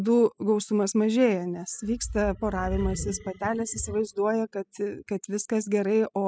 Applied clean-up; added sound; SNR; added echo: classical method spectral subtraction.